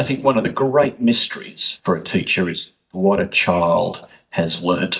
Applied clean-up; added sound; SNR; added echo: neural mask model DeepFilterNet 3.